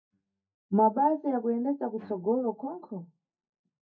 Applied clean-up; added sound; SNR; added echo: neural mask model DeepFilterNet 3.